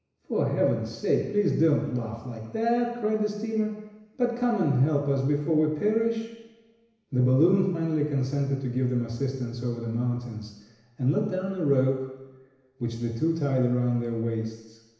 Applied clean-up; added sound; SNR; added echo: none; none; none; reverberation time 1.0 s.